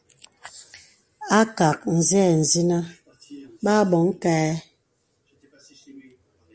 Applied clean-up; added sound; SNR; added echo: none; none; none; none.